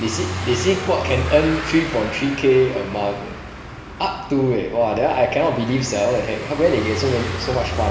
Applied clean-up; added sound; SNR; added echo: none; Car passing by / Engine; 9 dB; reverberation time 1.2 s.